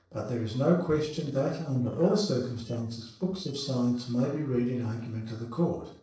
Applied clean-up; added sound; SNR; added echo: neural separator model SepFormer DNS4.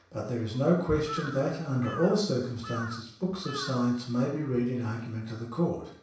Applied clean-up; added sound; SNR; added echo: none; Bird vocalization, bird call, bird song / Crow; 13 dB; reverberation time 0.7 s.